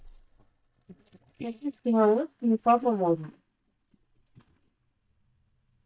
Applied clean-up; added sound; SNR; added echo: neural mask model DeepFilterNet 3.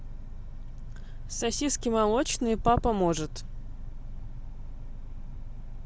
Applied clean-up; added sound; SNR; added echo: none; none; none; none.